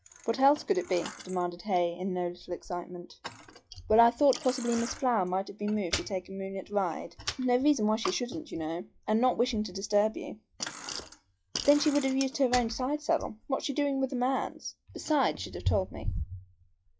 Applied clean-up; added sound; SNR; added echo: classical method log-MMSE.